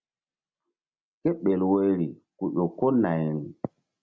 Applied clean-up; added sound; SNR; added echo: none; none; none; none.